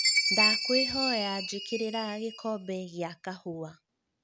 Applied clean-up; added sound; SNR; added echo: none; Chime; -4 dB; none.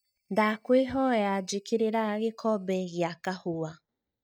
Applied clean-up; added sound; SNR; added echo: neural mask model DeepFilterNet 3.